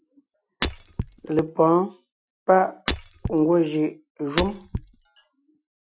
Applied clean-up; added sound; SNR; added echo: classical method Wiener filter.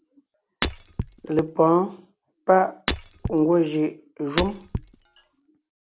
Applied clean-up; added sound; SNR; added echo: none; Shatter; 8 dB; none.